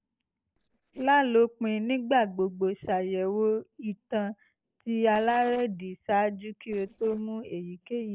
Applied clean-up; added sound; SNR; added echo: neural separator model SepFormer DNS4.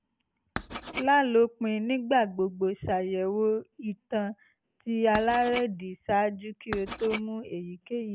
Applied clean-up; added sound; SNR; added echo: none; Writing; 11 dB; none.